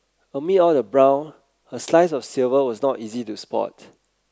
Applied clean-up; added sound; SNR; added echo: none; none; none; none.